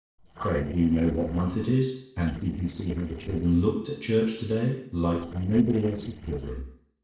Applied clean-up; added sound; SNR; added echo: neural separator model SepFormer DNS4.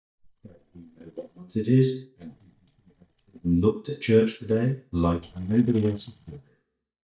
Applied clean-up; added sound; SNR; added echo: neural mask model DeepFilterNet 3.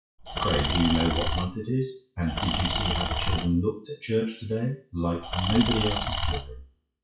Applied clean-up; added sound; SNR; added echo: classical method WPE with log-MMSE.